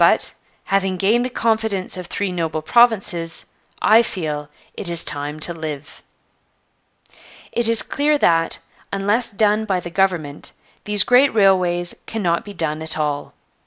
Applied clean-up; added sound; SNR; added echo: none; none; none; none.